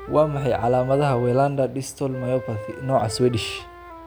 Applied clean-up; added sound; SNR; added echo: none; Wind instrument, woodwind instrument; 15 dB; none.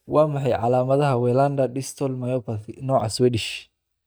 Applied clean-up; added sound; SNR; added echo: neural mask model DeepFilterNet 3.